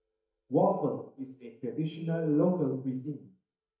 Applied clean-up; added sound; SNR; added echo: neural mask model DeepFilterNet 3.